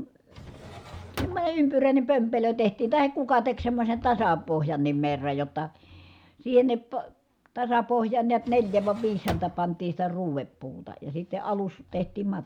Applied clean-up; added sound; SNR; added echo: none; Drawer open or close; 13 dB; none.